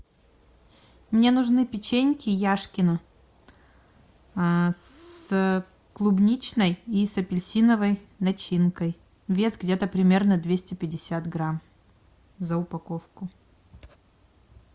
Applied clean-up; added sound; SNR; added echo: none; none; none; none.